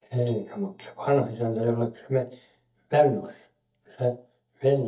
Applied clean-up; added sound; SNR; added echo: neural mask model DeepFilterNet 3.